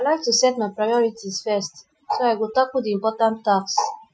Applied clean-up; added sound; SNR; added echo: classical method Wiener filter.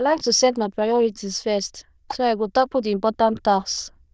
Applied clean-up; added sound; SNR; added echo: neural diffusion model UNIVERSE++.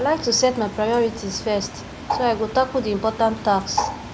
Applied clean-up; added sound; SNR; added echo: none; Bird; 9 dB; none.